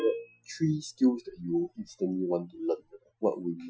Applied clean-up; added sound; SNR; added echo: classical method Wiener filter.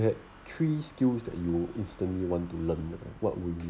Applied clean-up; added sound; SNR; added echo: none; none; none; none.